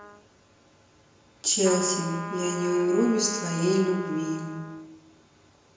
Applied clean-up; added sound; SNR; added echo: none; Trumpet; 12 dB; reverberation time 1.0 s.